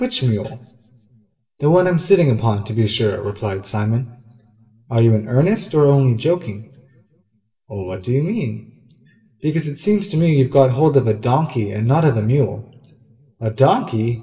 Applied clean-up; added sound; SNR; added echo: none; none; none; reverberation time 0.8 s.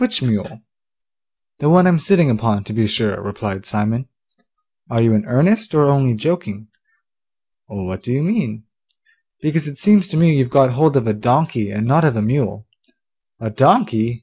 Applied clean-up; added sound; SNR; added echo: none; none; none; none.